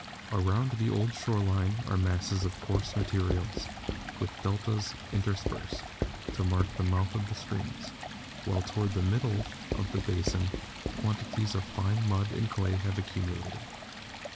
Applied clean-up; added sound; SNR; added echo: none; Stream + Writing; 8 dB; none.